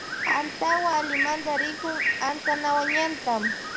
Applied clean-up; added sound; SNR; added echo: none; Bird; 1 dB; none.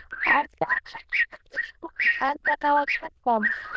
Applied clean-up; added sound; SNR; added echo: neural diffusion model UNIVERSE++.